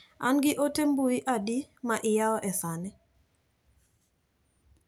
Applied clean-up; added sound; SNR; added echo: none; none; none; none.